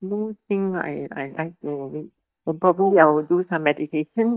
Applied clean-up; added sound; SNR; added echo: neural mask model DeepFilterNet 3.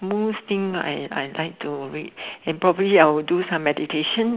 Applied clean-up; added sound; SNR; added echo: none; none; none; none.